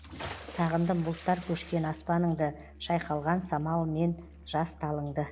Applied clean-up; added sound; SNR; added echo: none; Bathtub (filling or washing) / Splash, splatter + Musical instrument; 16 dB; none.